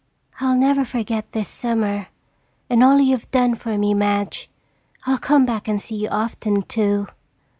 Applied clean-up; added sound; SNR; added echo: none; none; none; none.